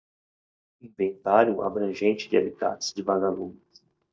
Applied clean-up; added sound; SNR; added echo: neural mask model DeepFilterNet 3.